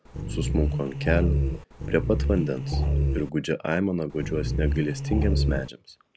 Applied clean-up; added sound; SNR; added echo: none; Growling; -3 dB; none.